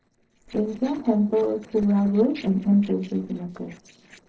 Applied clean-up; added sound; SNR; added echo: neural separator model SepFormer DNS4.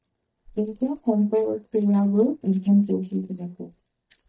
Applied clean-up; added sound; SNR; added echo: neural mask model DeepFilterNet 3.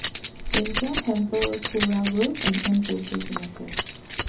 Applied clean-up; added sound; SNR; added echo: none; Keys jangling; -1 dB; reverberation time 0.3 s.